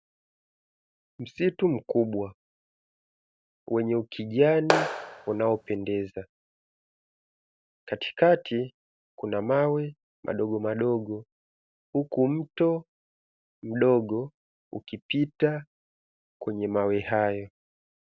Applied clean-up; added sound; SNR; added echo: none; Clapping; 0 dB; none.